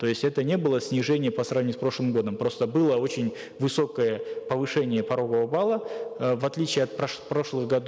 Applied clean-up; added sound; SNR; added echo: none; none; none; none.